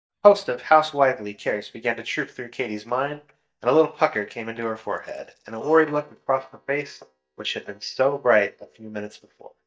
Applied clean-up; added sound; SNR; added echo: neural mask model DeepFilterNet 3.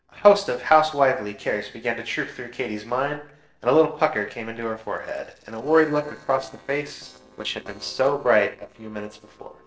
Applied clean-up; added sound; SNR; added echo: neural separator model SepFormer DNS4.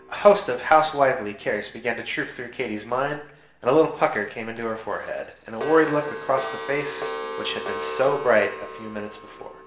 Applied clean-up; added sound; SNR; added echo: none; Clock; 12 dB; reverberation time 0.7 s.